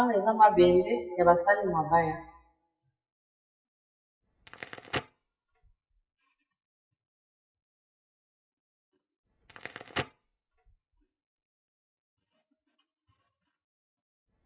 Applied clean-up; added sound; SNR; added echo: classical method WPE with log-MMSE.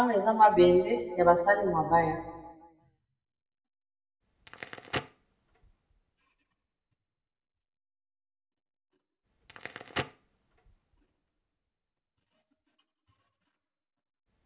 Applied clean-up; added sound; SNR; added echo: none; Crackle; 18 dB; reverberation time 1.2 s.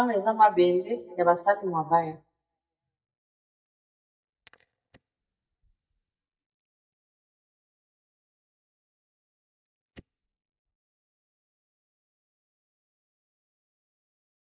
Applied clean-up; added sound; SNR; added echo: neural mask model DeepFilterNet 3.